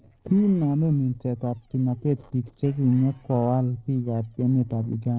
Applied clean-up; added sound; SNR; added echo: neural separator model SepFormer DNS4.